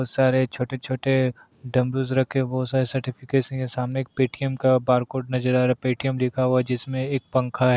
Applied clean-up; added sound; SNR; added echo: none; none; none; none.